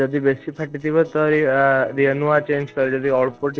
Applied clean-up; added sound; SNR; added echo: neural separator model SepFormer DNS4.